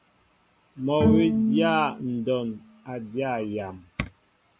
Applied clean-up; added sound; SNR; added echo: none; Bowed string instrument; 0 dB; none.